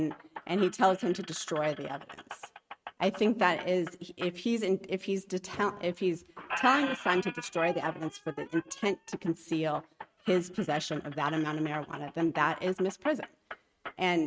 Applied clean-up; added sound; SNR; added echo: neural mask model RNNoise.